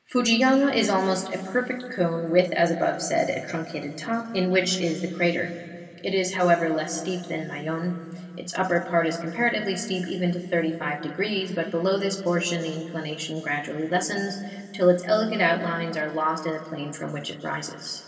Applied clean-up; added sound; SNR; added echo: none; none; none; reverberation time 2.6 s.